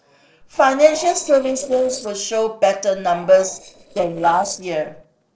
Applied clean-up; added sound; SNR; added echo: neural separator model SepFormer DNS4.